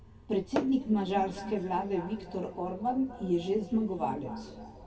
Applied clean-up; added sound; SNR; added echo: none; Tap / Hammer; 8 dB; reverberation time 2.6 s.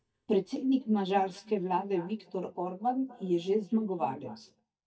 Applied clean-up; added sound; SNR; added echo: neural mask model DeepFilterNet 3.